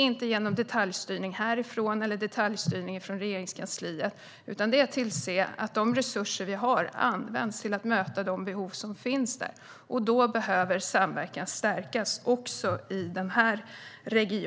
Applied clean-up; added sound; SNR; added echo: none; none; none; none.